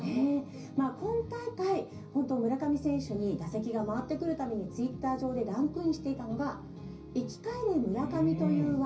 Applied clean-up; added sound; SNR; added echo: none; none; none; reverberation time 0.5 s.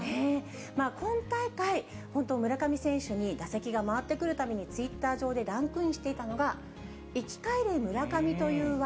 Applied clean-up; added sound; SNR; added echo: none; none; none; none.